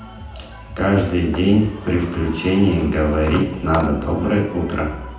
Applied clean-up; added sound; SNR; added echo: none; Sliding door; 16 dB; reverberation time 0.9 s.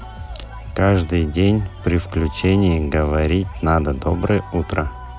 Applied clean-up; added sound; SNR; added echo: none; none; none; none.